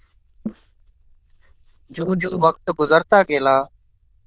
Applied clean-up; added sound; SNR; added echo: neural diffusion model UNIVERSE++.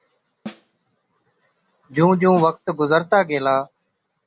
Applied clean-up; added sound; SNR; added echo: none; Snare drum; 16 dB; none.